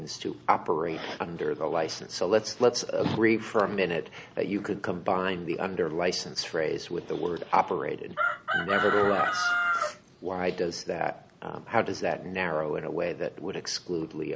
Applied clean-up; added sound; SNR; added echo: none; Chicken, rooster; 0 dB; none.